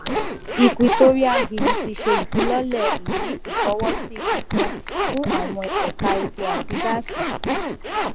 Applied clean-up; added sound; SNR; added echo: none; Zipper (clothing); 0 dB; none.